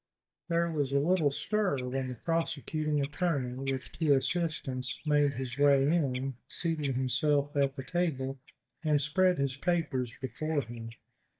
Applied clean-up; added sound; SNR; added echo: neural mask model DeepFilterNet 3.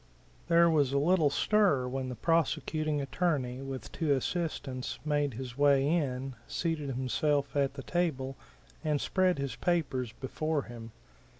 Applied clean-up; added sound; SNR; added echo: none; none; none; none.